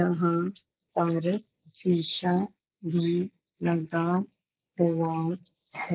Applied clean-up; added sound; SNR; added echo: neural mask model Resemble Enhance denoiser.